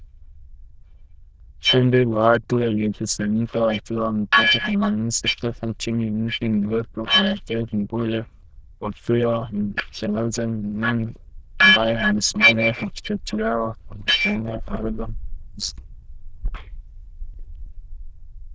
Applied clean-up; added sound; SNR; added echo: neural diffusion model UNIVERSE++.